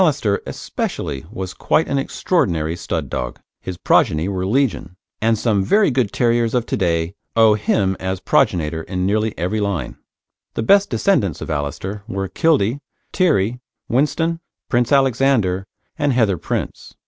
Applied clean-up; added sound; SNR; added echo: none; none; none; none.